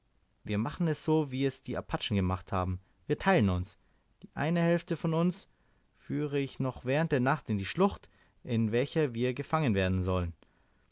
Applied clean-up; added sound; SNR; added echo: none; none; none; none.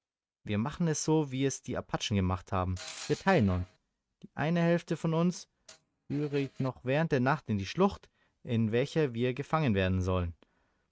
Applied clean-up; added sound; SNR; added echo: neural mask model RNNoise.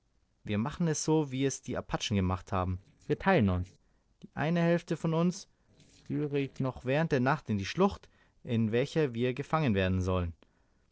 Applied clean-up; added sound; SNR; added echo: neural separator model SepFormer DNS4.